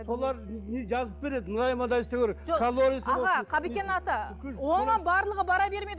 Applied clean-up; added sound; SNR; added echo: none; Musical instrument; 16 dB; none.